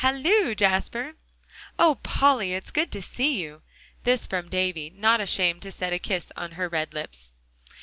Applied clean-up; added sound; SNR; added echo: none; none; none; none.